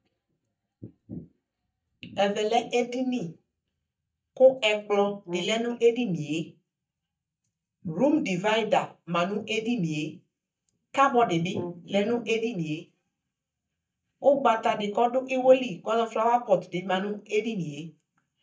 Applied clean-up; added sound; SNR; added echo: neural mask model DeepFilterNet 3.